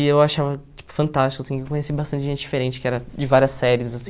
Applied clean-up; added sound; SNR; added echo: none; none; none; none.